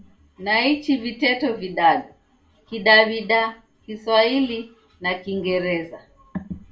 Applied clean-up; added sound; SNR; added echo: none; none; none; reverberation time 0.3 s.